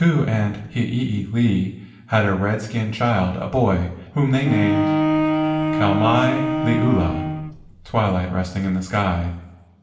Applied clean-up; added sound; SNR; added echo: none; Bowed string instrument; 1 dB; reverberation time 0.8 s.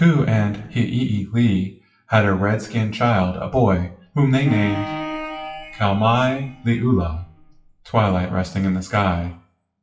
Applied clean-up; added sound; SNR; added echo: classical method WPE with log-MMSE.